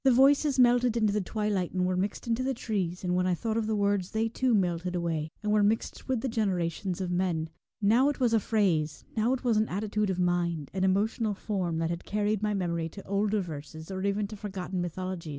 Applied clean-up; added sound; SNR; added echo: none; none; none; none.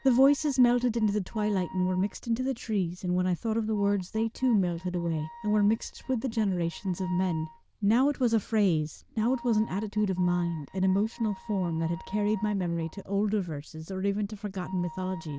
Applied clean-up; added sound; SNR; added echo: neural diffusion model UNIVERSE++.